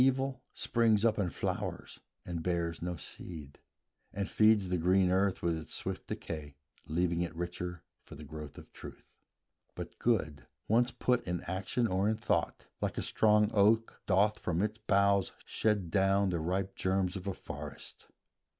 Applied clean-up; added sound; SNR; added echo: none; none; none; none.